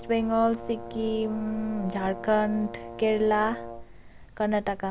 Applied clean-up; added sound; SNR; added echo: none; Brass instrument; 14 dB; none.